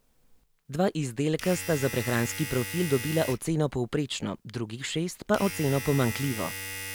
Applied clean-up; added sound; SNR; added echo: none; Domestic sounds, home sounds; 11 dB; none.